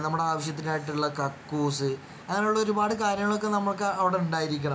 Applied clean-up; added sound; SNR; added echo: none; none; none; none.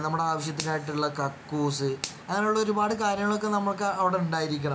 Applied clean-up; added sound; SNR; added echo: none; Finger snapping; 16 dB; none.